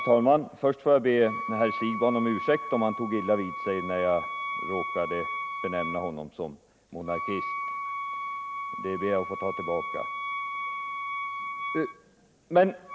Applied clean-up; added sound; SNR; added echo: none; Wind instrument, woodwind instrument; 6 dB; none.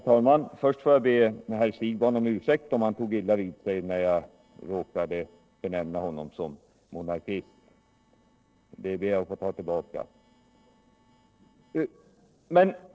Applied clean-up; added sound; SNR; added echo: neural separator model SepFormer DNS4.